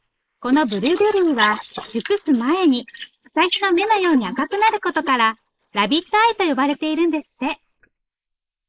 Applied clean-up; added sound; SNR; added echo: neural mask model Resemble Enhance denoiser.